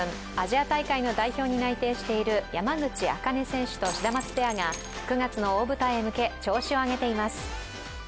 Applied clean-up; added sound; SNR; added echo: none; Shatter; 15 dB; none.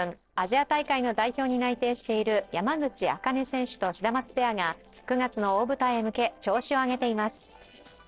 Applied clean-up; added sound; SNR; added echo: neural separator model SepFormer DNS4.